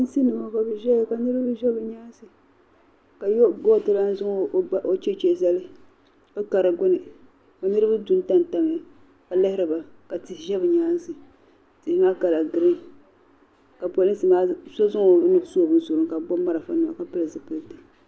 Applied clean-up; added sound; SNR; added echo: none; none; none; none.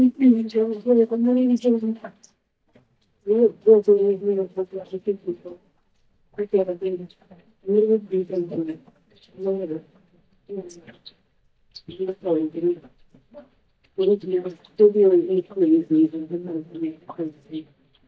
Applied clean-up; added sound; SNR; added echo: neural mask model DeepFilterNet 3.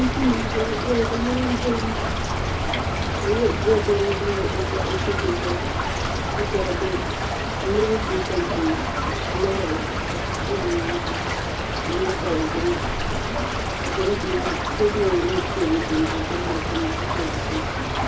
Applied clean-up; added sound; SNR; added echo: none; Stream / Trickle, dribble; -1 dB; reverberation time 0.3 s.